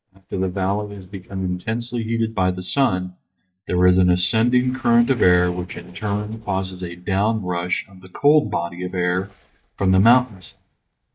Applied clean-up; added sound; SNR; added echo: neural mask model DeepFilterNet 3.